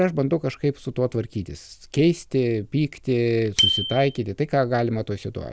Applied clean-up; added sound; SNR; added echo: none; Bicycle bell; 9 dB; none.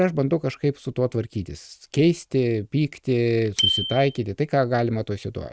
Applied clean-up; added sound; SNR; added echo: neural mask model RNNoise.